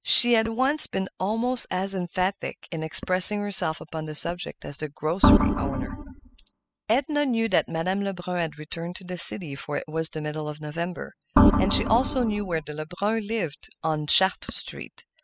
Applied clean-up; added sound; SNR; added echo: classical method spectral subtraction.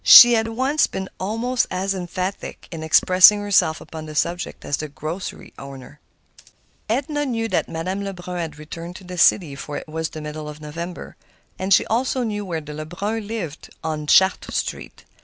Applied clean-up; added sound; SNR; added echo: none; none; none; none.